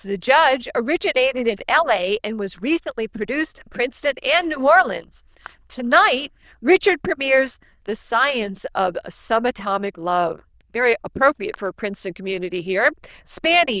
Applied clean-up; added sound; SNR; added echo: neural diffusion model UNIVERSE++.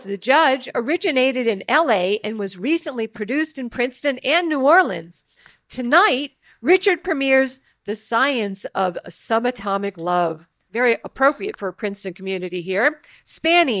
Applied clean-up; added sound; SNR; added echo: neural mask model DeepFilterNet 3.